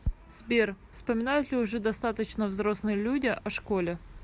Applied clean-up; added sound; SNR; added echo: none; none; none; none.